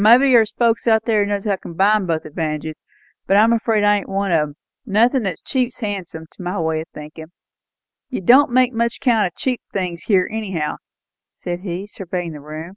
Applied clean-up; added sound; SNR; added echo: none; none; none; none.